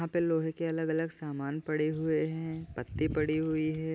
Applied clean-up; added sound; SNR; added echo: none; none; none; none.